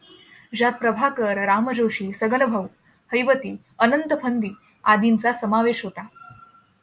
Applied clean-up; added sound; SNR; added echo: none; none; none; none.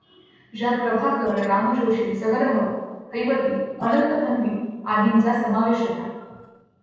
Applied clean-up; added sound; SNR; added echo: neural separator model SepFormer DNS4.